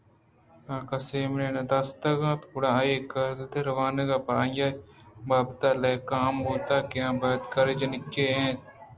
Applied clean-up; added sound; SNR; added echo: none; none; none; none.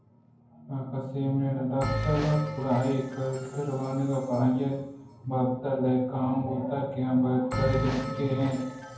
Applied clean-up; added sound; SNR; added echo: none; Bell; 10 dB; reverberation time 0.9 s.